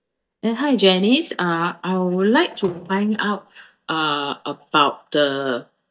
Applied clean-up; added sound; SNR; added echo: neural mask model DeepFilterNet 3.